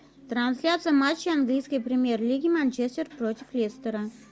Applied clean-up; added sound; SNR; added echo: none; none; none; none.